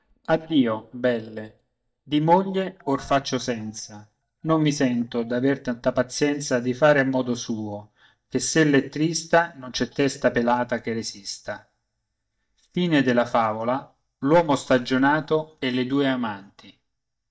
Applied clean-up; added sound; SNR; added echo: neural mask model DeepFilterNet 3.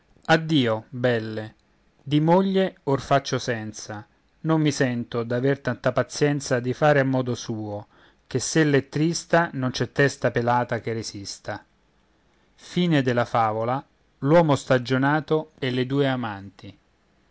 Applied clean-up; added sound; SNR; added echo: none; none; none; none.